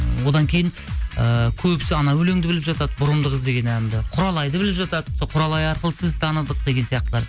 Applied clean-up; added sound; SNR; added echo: none; none; none; none.